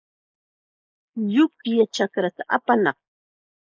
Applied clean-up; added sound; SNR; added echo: neural mask model Resemble Enhance denoiser.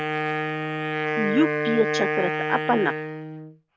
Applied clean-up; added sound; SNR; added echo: none; Wind instrument, woodwind instrument; 0 dB; none.